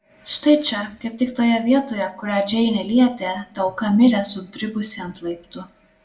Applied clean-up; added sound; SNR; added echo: none; none; none; reverberation time 0.4 s.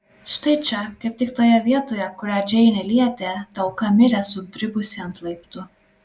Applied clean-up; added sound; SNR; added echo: none; none; none; none.